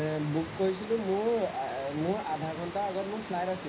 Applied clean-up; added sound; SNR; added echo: none; Water; 11 dB; reverberation time 0.5 s.